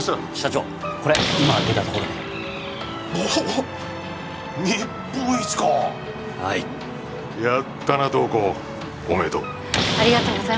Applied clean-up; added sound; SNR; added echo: none; Slam; 5 dB; none.